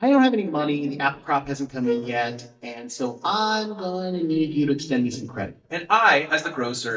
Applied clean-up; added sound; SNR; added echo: neural mask model DeepFilterNet 3.